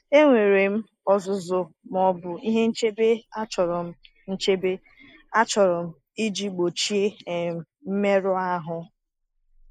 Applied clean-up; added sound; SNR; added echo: neural mask model Resemble Enhance denoiser.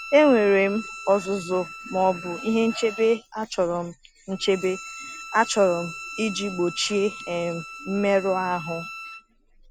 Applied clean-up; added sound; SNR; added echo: none; Bowed string instrument; 14 dB; none.